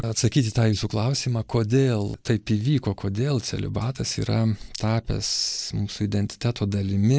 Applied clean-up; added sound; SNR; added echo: neural mask model Resemble Enhance denoiser.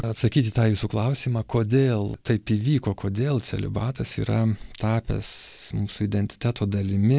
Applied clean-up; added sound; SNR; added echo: none; none; none; none.